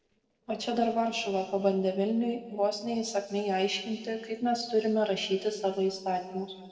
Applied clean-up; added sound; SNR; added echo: neural separator model SepFormer DNS4.